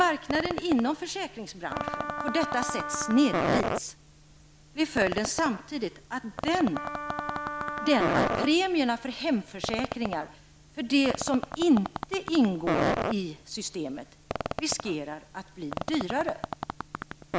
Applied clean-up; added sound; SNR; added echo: none; Fart + Wind instrument, woodwind instrument; 5 dB; none.